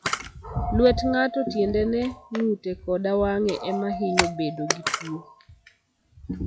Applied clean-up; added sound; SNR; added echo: classical method log-MMSE.